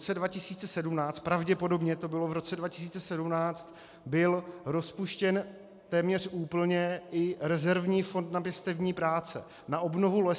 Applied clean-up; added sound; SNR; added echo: none; none; none; none.